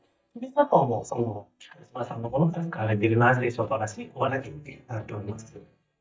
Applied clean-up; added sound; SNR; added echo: neural mask model DeepFilterNet 3.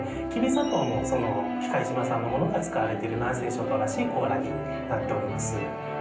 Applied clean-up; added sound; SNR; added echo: none; Doorbell; 15 dB; reverberation time 0.6 s.